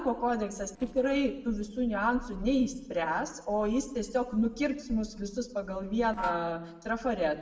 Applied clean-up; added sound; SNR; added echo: neural separator model SepFormer DNS4.